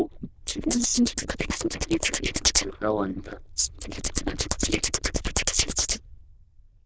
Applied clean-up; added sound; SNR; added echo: neural diffusion model UNIVERSE++.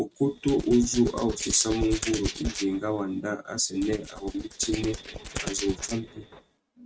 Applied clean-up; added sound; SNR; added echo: neural mask model RNNoise.